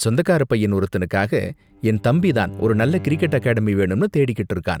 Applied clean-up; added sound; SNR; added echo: none; Bowed string instrument; 16 dB; none.